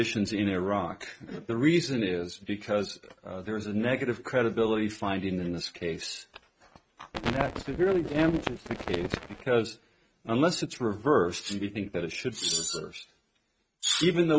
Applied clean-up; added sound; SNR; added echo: neural mask model RNNoise.